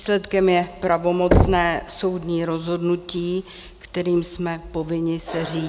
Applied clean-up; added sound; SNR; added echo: none; Knock; 2 dB; none.